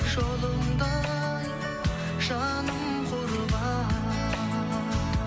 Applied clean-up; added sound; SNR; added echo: none; none; none; none.